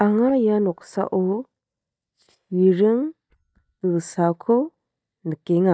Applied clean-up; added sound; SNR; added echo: neural mask model DeepFilterNet 3.